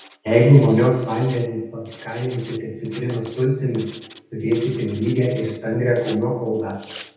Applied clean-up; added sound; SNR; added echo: none; Writing; 20 dB; reverberation time 0.8 s.